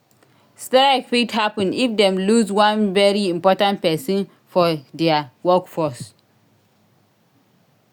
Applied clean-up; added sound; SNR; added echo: none; none; none; none.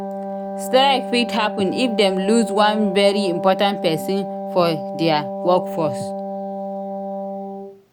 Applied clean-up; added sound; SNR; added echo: none; Wind instrument, woodwind instrument; 6 dB; none.